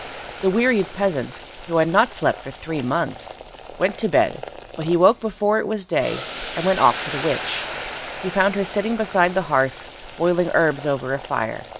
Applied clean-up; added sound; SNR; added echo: none; Boiling; 13 dB; none.